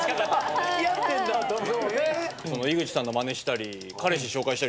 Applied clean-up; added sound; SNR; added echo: none; Bicycle; 19 dB; none.